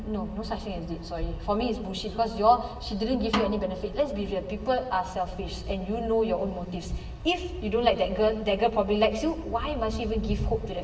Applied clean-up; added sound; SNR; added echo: none; Snare drum; 8 dB; reverberation time 1.0 s.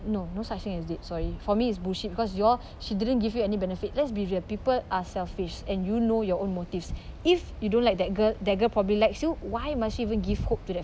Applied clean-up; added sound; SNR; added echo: none; none; none; none.